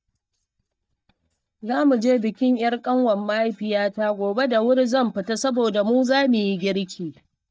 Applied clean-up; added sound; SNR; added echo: neural mask model DeepFilterNet 3.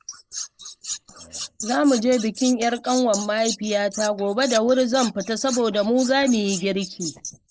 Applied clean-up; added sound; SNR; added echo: neural mask model Resemble Enhance denoiser.